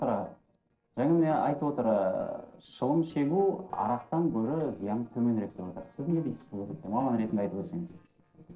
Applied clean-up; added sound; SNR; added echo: neural separator model SepFormer DNS4.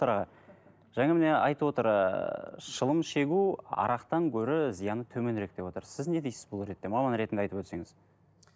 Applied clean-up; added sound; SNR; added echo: none; none; none; none.